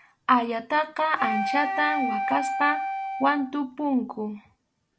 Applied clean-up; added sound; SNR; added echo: none; Wind instrument, woodwind instrument; 3 dB; none.